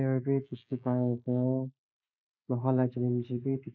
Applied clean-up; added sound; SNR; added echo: neural mask model Resemble Enhance denoiser.